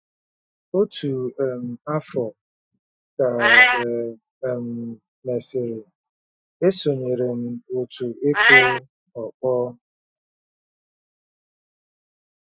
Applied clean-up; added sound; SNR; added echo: classical method Wiener filter.